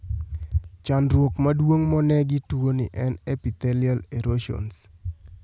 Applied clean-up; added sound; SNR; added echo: none; none; none; none.